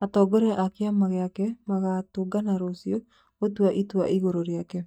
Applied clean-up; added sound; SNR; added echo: neural mask model DeepFilterNet 3.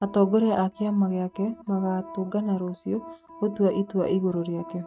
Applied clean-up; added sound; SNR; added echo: neural mask model RNNoise.